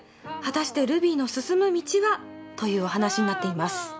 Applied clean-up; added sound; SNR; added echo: none; none; none; none.